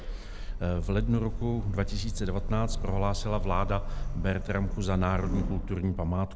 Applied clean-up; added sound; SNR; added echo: none; Sliding door; 2 dB; none.